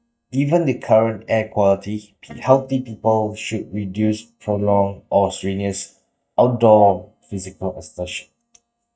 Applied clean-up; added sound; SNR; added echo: neural mask model DeepFilterNet 3.